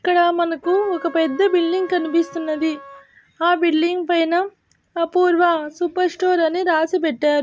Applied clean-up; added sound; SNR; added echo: none; Trumpet; 20 dB; none.